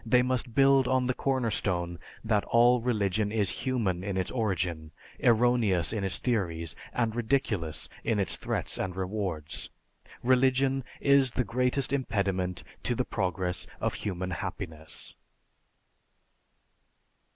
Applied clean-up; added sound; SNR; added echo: none; none; none; none.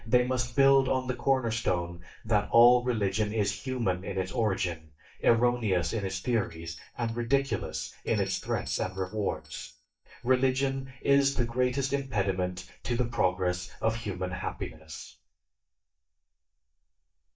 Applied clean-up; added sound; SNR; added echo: neural mask model DeepFilterNet 3.